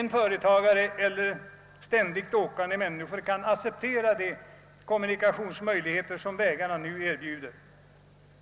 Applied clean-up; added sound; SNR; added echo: none; none; none; none.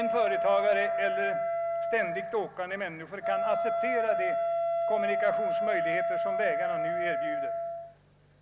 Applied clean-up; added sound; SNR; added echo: none; Wind instrument, woodwind instrument; -3 dB; none.